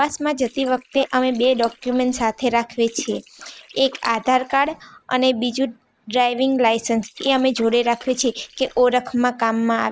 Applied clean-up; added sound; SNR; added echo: neural mask model Resemble Enhance denoiser.